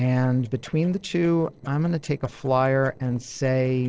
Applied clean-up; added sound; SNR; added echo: neural separator model SepFormer DNS4.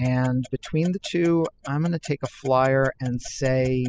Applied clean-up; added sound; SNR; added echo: classical method spectral subtraction.